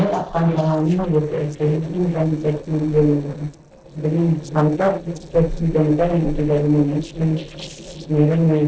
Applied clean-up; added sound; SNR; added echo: neural separator model SepFormer DNS4.